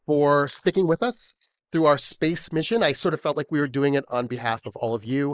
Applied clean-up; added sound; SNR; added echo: neural mask model Resemble Enhance denoiser.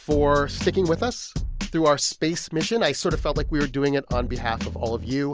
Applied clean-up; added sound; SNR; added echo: none; none; none; none.